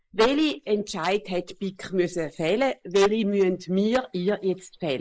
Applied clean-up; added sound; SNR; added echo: neural mask model Resemble Enhance denoiser.